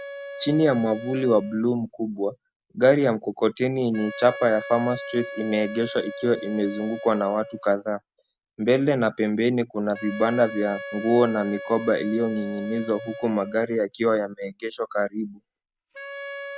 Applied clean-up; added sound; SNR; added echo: none; Wind instrument, woodwind instrument; 14 dB; none.